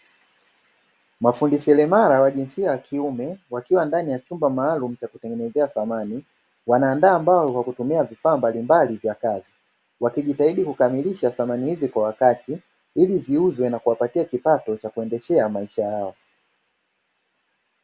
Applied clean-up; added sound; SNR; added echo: none; none; none; none.